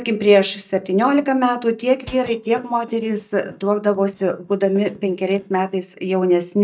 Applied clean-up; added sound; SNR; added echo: neural mask model DeepFilterNet 3.